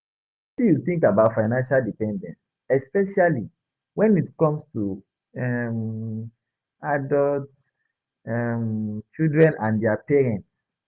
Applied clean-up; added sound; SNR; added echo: none; none; none; none.